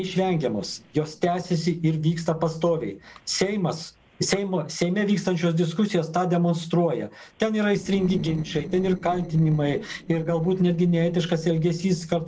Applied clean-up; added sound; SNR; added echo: neural separator model SepFormer DNS4.